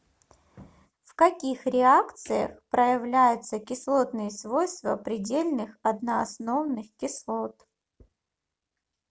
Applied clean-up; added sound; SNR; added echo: none; none; none; none.